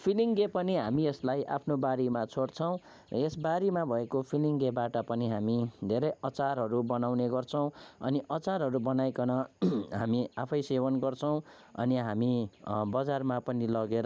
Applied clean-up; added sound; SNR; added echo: none; none; none; none.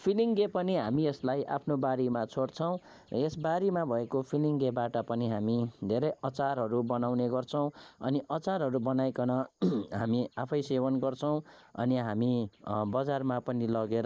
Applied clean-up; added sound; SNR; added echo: neural mask model Resemble Enhance denoiser.